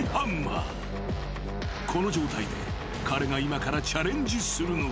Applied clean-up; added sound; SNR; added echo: none; none; none; none.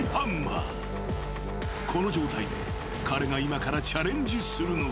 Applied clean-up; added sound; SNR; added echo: none; Wind instrument, woodwind instrument; 13 dB; none.